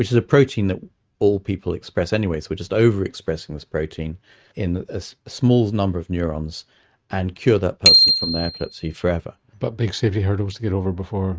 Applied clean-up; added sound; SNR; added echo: neural mask model RNNoise.